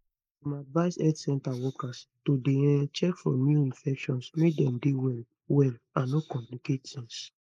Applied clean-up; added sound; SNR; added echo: neural mask model Resemble Enhance denoiser.